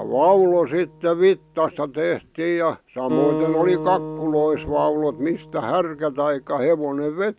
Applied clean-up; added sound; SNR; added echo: none; Acoustic guitar; 11 dB; none.